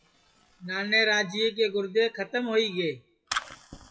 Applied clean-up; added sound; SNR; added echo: classical method WPE with log-MMSE.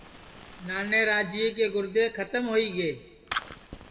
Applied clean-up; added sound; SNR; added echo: none; Fire; 14 dB; reverberation time 1.4 s.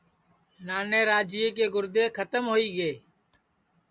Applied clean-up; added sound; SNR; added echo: none; none; none; none.